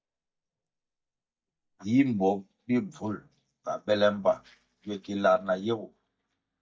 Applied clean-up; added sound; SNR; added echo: neural mask model DeepFilterNet 3.